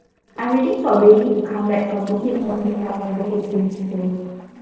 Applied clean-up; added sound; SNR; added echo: neural separator model SepFormer DNS4.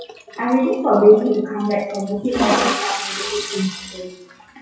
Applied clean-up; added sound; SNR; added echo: classical method WPE with log-MMSE.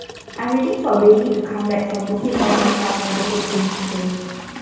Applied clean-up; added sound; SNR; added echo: none; Toilet flush; 6 dB; reverberation time 1.2 s.